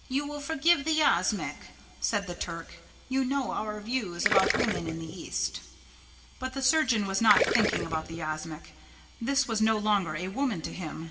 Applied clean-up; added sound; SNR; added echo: none; Gurgling; 2 dB; reverberation time 1.3 s.